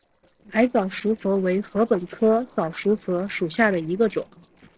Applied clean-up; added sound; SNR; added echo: neural separator model SepFormer DNS4.